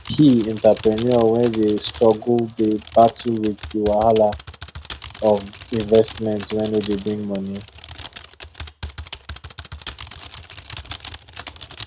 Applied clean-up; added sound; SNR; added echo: none; Typing; 15 dB; none.